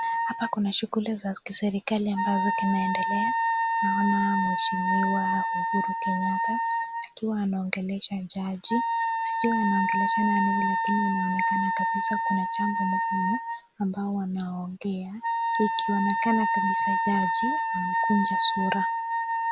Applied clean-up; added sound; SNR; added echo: none; Wind instrument, woodwind instrument; 0 dB; none.